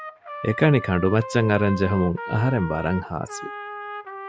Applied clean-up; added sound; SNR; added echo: none; Trumpet; 11 dB; none.